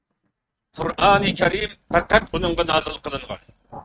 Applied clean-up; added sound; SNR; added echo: neural mask model RNNoise.